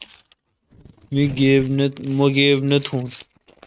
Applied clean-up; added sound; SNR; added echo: neural mask model RNNoise.